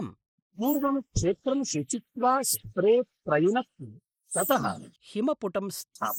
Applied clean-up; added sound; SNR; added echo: neural mask model Resemble Enhance denoiser.